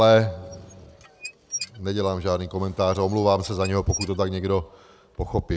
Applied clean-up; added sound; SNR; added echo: none; Squeak / Dishes, pots, and pans; 15 dB; none.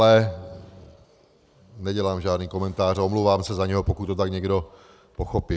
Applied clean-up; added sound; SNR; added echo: none; none; none; none.